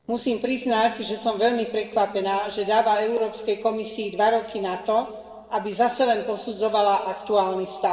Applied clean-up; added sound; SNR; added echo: neural separator model SepFormer DNS4.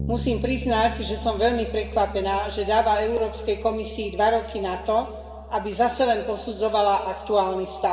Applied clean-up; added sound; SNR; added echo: none; Bass guitar; 12 dB; reverberation time 1.6 s.